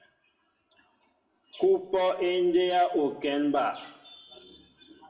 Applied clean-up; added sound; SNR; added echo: none; none; none; reverberation time 0.8 s.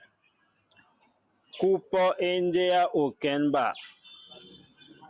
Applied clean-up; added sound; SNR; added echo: none; none; none; none.